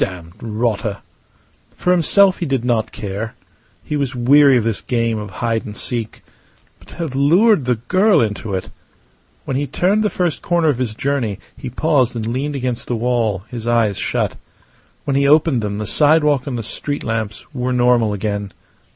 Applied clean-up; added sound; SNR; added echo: none; none; none; none.